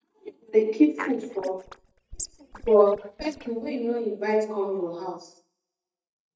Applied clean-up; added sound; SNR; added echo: neural mask model DeepFilterNet 3.